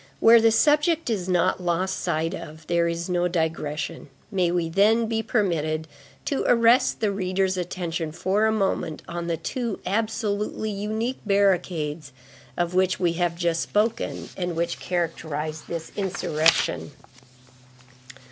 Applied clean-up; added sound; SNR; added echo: none; none; none; none.